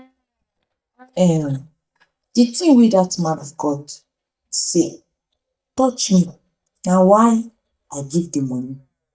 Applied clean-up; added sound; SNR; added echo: neural mask model DeepFilterNet 3.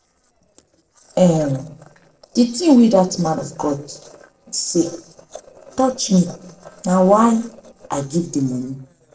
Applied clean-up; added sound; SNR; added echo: neural separator model SepFormer DNS4.